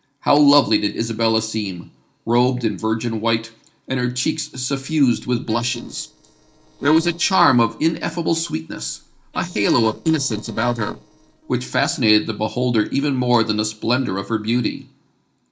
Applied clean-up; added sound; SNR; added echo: neural separator model SepFormer DNS4.